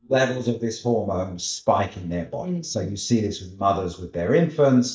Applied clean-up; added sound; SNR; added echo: neural mask model DeepFilterNet 3.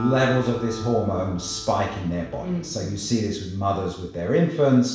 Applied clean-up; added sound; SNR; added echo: none; Acoustic guitar; 16 dB; reverberation time 0.7 s.